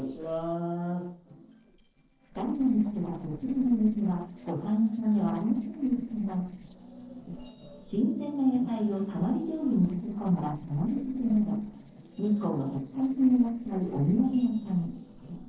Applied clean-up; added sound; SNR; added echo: neural separator model SepFormer DNS4.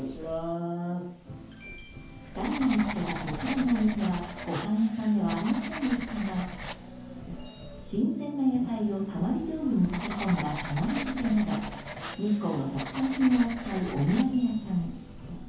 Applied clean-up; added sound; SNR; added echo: none; Writing; 12 dB; reverberation time 0.7 s.